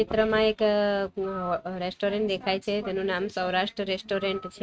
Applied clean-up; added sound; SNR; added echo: neural mask model RNNoise.